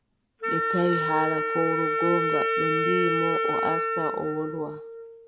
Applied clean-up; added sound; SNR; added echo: none; Wind instrument, woodwind instrument; -2 dB; none.